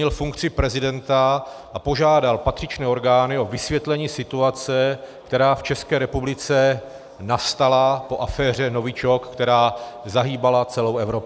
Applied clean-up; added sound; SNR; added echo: none; none; none; none.